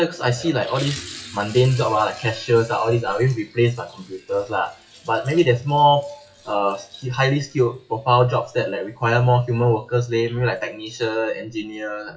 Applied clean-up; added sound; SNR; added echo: classical method WPE with log-MMSE.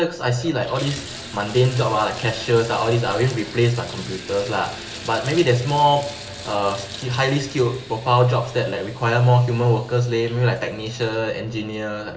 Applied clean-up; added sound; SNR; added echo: none; Bathtub (filling or washing) / Water tap, faucet; 15 dB; reverberation time 1.6 s.